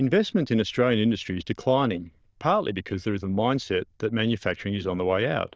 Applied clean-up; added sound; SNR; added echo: neural diffusion model UNIVERSE++.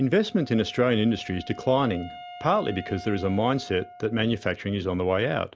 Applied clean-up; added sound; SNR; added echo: none; Wind instrument, woodwind instrument; 19 dB; none.